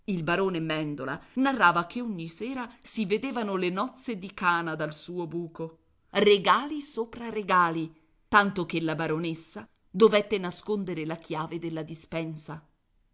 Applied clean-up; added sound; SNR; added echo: none; none; none; none.